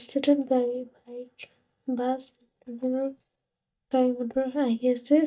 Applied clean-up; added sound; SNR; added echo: neural mask model DeepFilterNet 3.